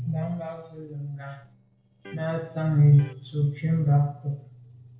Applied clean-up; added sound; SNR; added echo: neural separator model SepFormer DNS4.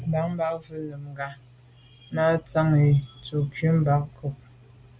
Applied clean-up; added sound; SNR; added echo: none; none; none; none.